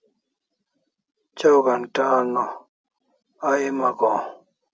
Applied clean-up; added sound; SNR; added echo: none; none; none; none.